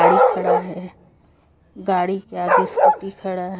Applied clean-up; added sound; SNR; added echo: none; Bark; -5 dB; none.